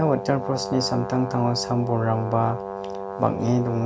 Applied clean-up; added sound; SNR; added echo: none; Brass instrument; 8 dB; none.